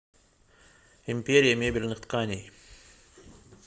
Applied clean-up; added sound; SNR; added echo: none; none; none; none.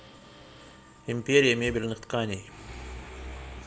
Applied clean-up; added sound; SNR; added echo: none; Mechanisms; 15 dB; none.